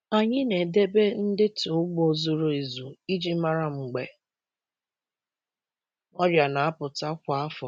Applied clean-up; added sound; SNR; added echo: none; none; none; none.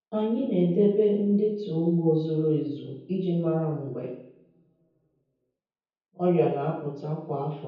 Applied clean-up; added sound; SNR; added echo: none; none; none; reverberation time 0.9 s.